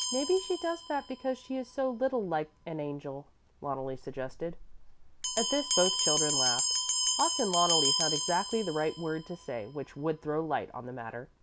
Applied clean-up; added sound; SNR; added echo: none; Bell; 1 dB; none.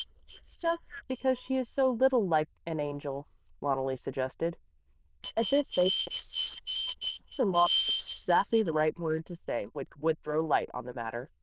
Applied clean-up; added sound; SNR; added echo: neural diffusion model UNIVERSE++.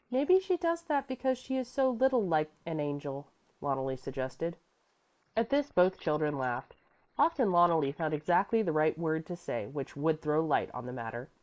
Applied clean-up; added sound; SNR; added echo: neural mask model Resemble Enhance denoiser.